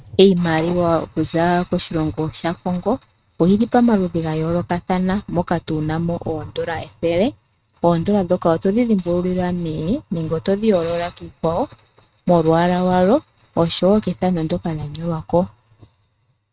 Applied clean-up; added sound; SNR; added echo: neural mask model RNNoise.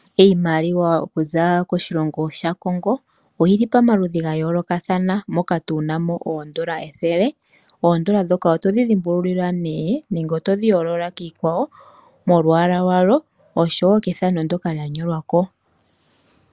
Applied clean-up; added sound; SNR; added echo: none; none; none; none.